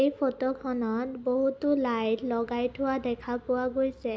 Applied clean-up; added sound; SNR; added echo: none; none; none; none.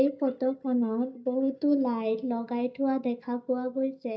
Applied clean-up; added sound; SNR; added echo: neural mask model DeepFilterNet 3.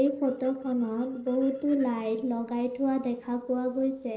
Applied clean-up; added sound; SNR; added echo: neural separator model SepFormer DNS4.